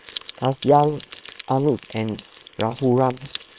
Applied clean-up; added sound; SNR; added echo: neural separator model SepFormer WHAM!.